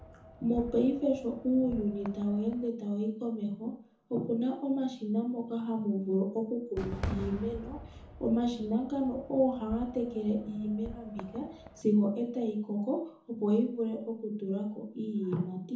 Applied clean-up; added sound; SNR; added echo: none; Fireworks; 15 dB; reverberation time 0.6 s.